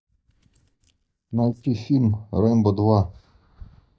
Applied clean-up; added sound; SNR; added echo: neural mask model DeepFilterNet 3.